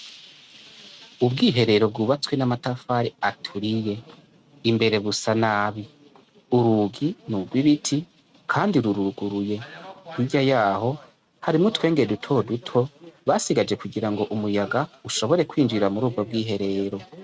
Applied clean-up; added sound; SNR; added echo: neural mask model RNNoise.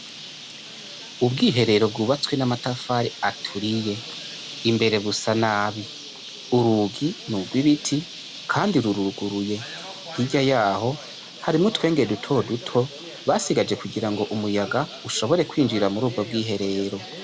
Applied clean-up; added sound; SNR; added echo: none; Bird; 14 dB; none.